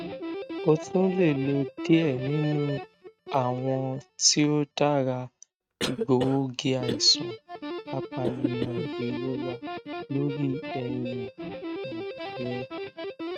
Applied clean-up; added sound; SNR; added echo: neural mask model RNNoise.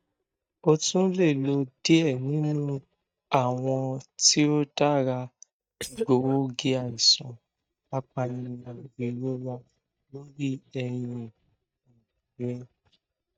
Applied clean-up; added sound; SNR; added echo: neural mask model DeepFilterNet 3.